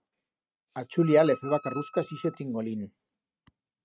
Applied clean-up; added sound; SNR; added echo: neural mask model RNNoise.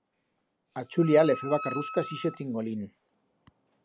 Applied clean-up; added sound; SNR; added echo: none; Wind instrument, woodwind instrument; 12 dB; none.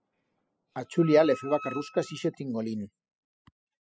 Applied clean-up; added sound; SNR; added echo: classical method spectral subtraction.